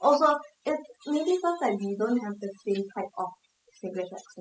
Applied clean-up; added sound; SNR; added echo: classical method spectral subtraction.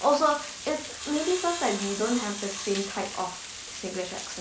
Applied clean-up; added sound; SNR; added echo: none; Sawing + Water; 8 dB; none.